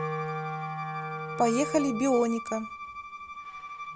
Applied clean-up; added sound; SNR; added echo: none; Bowed string instrument + Wind instrument, woodwind instrument; 5 dB; none.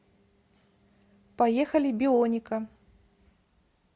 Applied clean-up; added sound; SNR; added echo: none; none; none; none.